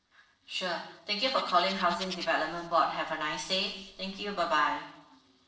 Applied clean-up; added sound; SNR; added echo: neural separator model SepFormer DNS4.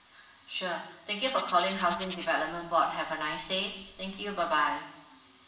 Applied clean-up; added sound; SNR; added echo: none; Bird; 15 dB; reverberation time 0.8 s.